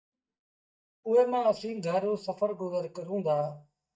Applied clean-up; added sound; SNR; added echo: neural mask model DeepFilterNet 3.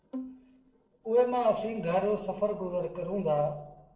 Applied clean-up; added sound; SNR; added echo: neural separator model SepFormer DNS4.